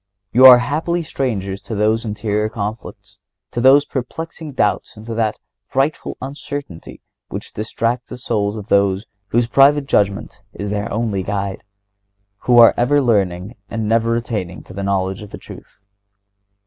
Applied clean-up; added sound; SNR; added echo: none; none; none; none.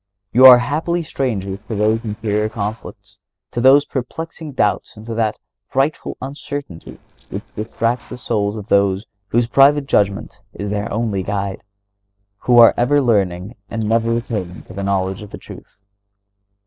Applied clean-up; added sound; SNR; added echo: neural separator model SepFormer DNS4.